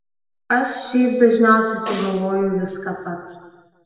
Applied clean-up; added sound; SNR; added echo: none; Snare drum; 15 dB; reverberation time 1.2 s.